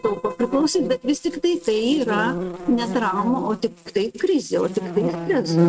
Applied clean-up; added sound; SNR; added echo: neural mask model RNNoise.